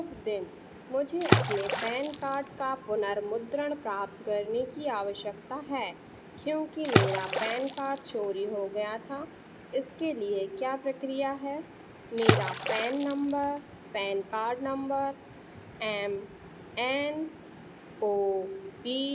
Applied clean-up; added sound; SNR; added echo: none; Water / Splash, splatter; 0 dB; none.